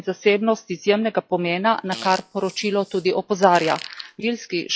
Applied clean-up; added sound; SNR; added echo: classical method log-MMSE.